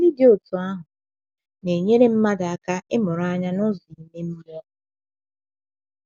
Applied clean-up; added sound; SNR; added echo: none; none; none; none.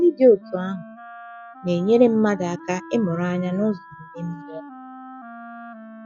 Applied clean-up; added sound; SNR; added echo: classical method log-MMSE.